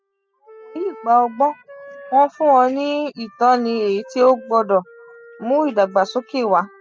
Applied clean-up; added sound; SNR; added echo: classical method spectral subtraction.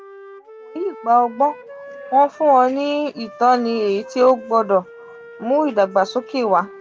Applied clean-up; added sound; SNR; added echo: none; Wind instrument, woodwind instrument; 20 dB; none.